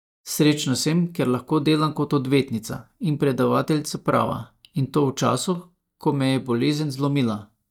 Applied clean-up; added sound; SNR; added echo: neural mask model DeepFilterNet 3.